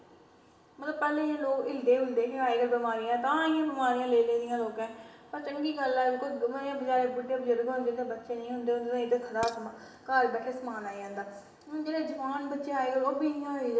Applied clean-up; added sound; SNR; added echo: none; Dishes, pots, and pans; 16 dB; reverberation time 0.7 s.